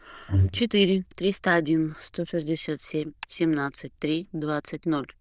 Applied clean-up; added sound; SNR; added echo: neural diffusion model UNIVERSE++.